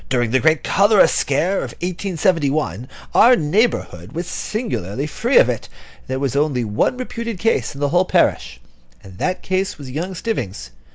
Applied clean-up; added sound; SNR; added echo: none; none; none; none.